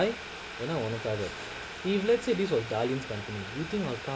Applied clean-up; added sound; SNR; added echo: none; Boiling; 10 dB; none.